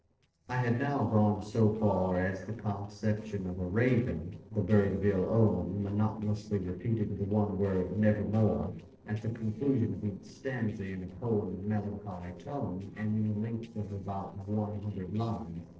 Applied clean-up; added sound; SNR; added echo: neural separator model SepFormer DNS4.